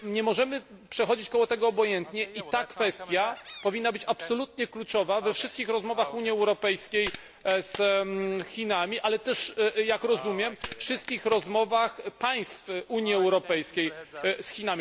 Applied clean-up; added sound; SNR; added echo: none; Gull, seagull + Crack; 16 dB; none.